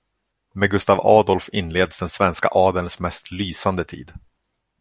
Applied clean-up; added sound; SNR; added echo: none; none; none; none.